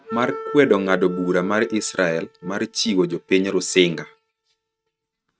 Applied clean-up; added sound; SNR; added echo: neural mask model RNNoise.